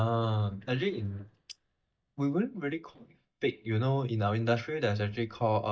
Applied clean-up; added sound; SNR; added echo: neural mask model DeepFilterNet 3.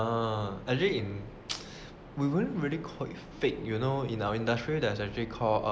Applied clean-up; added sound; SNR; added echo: none; none; none; none.